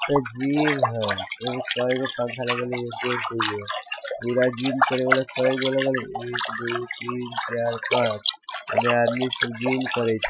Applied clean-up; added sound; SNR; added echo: classical method Wiener filter.